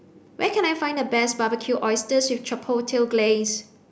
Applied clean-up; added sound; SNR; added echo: none; none; none; none.